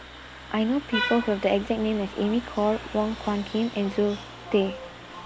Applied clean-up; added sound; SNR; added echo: none; Vehicle horn, car horn, honking; 10 dB; none.